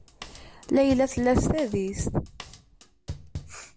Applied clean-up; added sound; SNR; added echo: none; Drum kit; 14 dB; none.